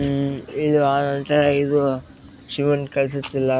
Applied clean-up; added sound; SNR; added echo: none; none; none; none.